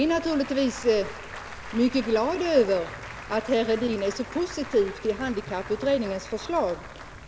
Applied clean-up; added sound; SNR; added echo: none; Applause; 14 dB; none.